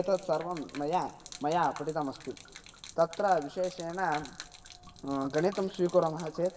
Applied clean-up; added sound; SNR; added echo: none; Gurgling / Liquid; 19 dB; reverberation time 2.7 s.